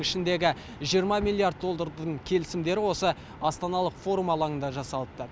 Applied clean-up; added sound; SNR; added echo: none; none; none; none.